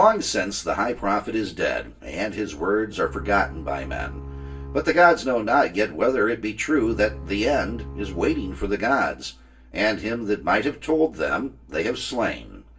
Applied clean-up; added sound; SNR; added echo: none; Bowed string instrument; 12 dB; reverberation time 0.2 s.